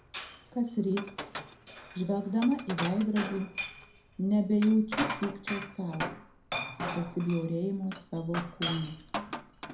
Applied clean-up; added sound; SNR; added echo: none; Glass; 8 dB; reverberation time 0.4 s.